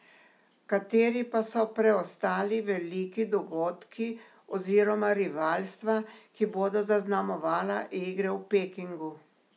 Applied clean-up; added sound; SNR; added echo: none; none; none; none.